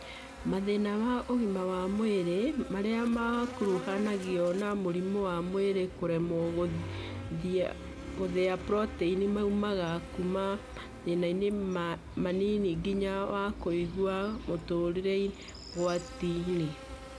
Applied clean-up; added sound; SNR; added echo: none; Buzz; 17 dB; none.